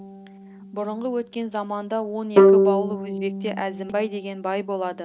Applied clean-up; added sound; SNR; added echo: none; Bowed string instrument; -5 dB; none.